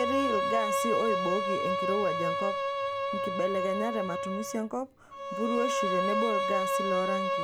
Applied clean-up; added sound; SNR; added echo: none; Bowed string instrument; -3 dB; none.